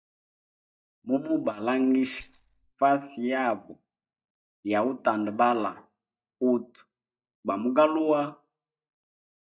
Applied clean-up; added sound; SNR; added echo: neural mask model DeepFilterNet 3.